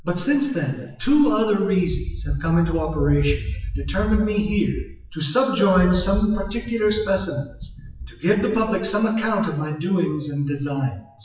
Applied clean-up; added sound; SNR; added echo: classical method WPE with log-MMSE.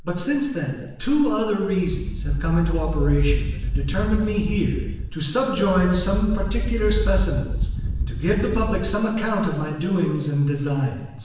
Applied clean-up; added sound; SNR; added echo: none; Thunder / Wind; 1 dB; reverberation time 1.0 s.